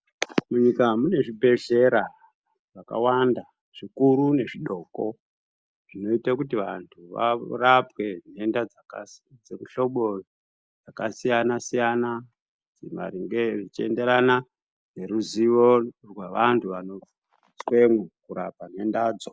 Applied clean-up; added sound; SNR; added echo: none; none; none; none.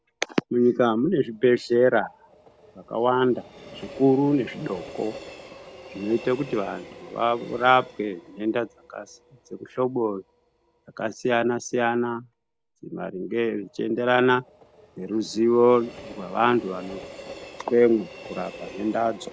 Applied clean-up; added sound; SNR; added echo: none; Train; 20 dB; none.